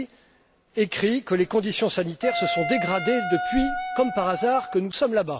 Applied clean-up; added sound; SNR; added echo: none; Wind instrument, woodwind instrument; 5 dB; none.